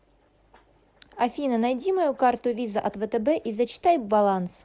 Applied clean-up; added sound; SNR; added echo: none; none; none; none.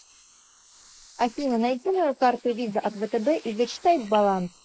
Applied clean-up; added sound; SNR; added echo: neural mask model Resemble Enhance denoiser.